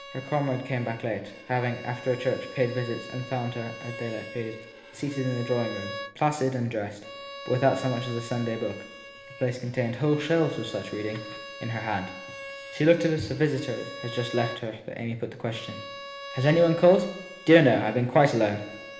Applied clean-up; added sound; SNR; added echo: none; Bowed string instrument; 15 dB; reverberation time 1.1 s.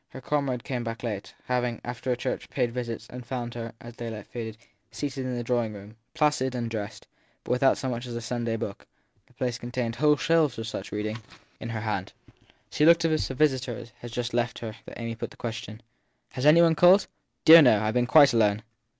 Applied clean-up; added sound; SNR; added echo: none; none; none; none.